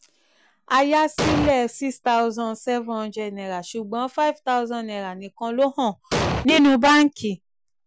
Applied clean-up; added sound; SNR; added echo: none; Explosion; 0 dB; none.